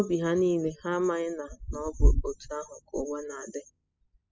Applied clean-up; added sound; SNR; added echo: classical method spectral subtraction.